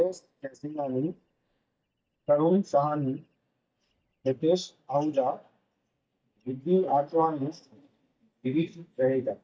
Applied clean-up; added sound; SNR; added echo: neural mask model DeepFilterNet 3.